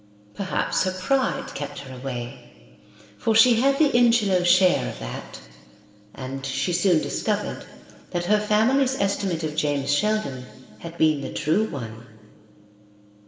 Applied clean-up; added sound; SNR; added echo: none; none; none; reverberation time 2.3 s.